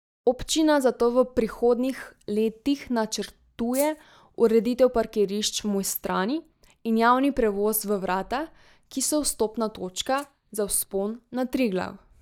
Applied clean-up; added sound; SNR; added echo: neural mask model DeepFilterNet 3.